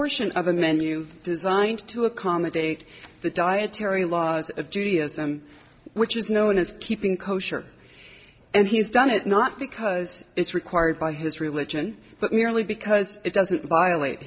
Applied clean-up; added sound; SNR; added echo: none; none; none; none.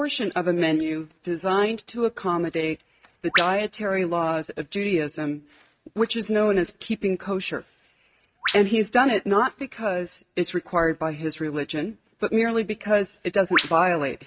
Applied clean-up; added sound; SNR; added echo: neural mask model RNNoise.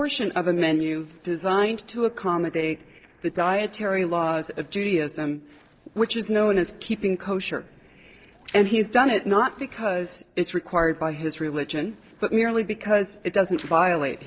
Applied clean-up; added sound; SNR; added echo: neural separator model SepFormer DNS4.